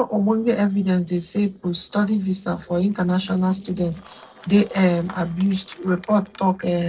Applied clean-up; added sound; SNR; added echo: neural separator model SepFormer DNS4.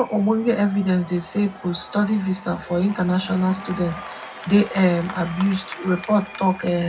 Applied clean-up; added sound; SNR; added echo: none; Applause / Crowd / Cheering; 16 dB; reverberation time 0.3 s.